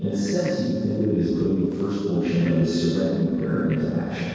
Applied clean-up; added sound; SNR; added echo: neural separator model SepFormer DNS4.